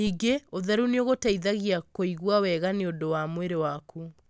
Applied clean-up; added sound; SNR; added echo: none; none; none; none.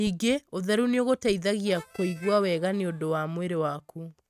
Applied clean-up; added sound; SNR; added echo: neural mask model RNNoise.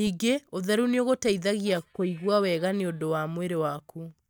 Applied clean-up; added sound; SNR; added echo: neural mask model DeepFilterNet 3.